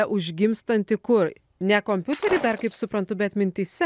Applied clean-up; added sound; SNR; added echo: none; Shatter; 13 dB; none.